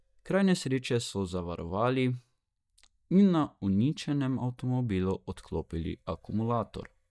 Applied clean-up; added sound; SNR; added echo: neural mask model DeepFilterNet 3.